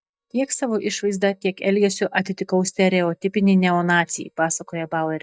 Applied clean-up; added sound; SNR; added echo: neural mask model DeepFilterNet 3.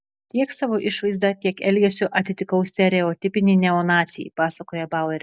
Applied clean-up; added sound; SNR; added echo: none; none; none; none.